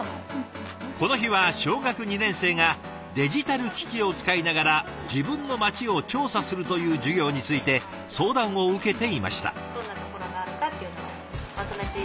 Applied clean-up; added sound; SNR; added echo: none; none; none; none.